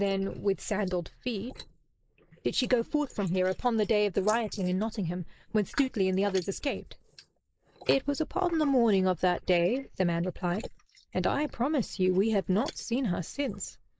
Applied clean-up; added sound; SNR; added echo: neural mask model Resemble Enhance denoiser.